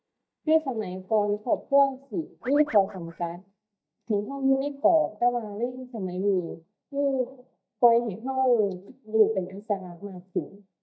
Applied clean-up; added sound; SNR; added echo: neural mask model DeepFilterNet 3.